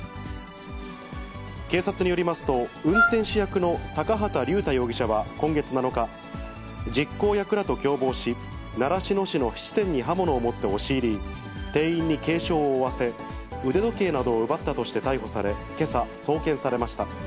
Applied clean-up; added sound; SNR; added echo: none; Wind instrument, woodwind instrument; -1 dB; none.